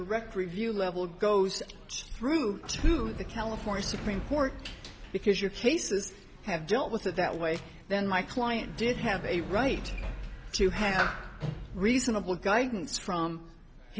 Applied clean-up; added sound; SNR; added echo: none; Sliding door; 10 dB; none.